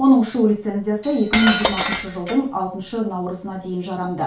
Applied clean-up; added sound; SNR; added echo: none; Cutlery, silverware; 4 dB; reverberation time 0.3 s.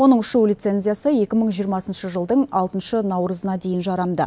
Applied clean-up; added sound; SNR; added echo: none; none; none; none.